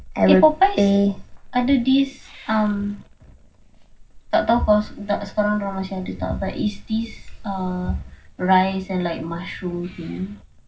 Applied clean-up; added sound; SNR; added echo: none; Meow / Purr; 18 dB; reverberation time 0.4 s.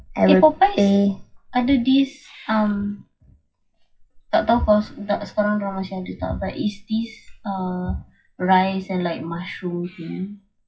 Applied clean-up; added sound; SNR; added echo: classical method WPE with log-MMSE.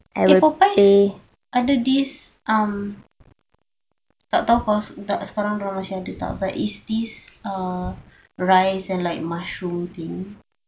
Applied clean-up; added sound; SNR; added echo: none; none; none; none.